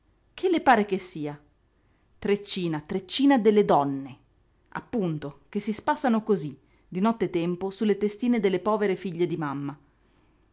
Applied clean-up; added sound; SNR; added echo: none; none; none; none.